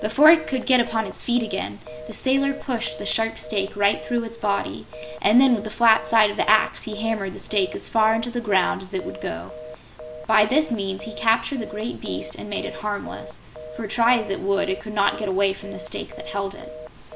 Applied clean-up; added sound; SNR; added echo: none; Telephone; 15 dB; none.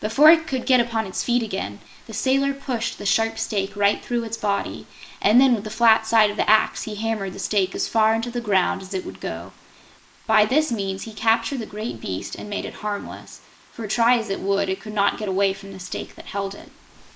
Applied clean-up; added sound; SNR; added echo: neural mask model Resemble Enhance denoiser.